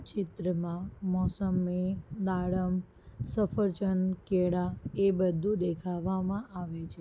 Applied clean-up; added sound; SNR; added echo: none; none; none; none.